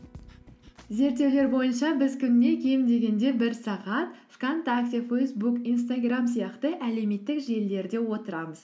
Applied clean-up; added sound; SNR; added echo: none; none; none; none.